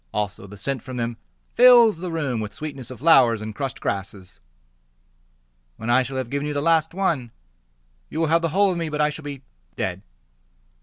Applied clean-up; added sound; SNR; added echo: none; none; none; none.